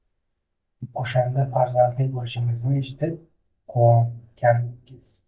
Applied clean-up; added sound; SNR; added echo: neural mask model DeepFilterNet 3.